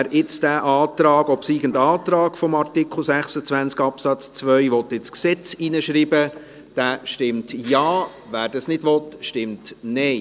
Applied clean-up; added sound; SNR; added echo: neural separator model SepFormer DNS4.